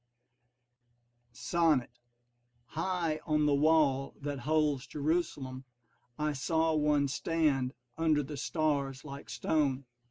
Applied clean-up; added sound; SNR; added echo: none; none; none; none.